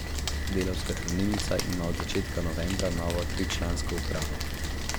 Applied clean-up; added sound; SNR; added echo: none; Rain; -1 dB; none.